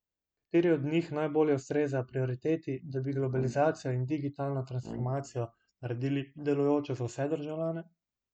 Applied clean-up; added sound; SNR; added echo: none; Brass instrument; 13 dB; none.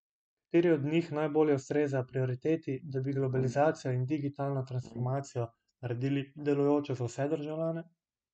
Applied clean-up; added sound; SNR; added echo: neural mask model RNNoise.